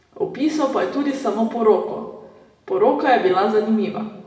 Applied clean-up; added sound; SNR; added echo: none; none; none; reverberation time 1.0 s.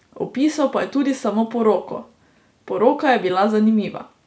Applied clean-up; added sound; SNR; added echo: none; none; none; none.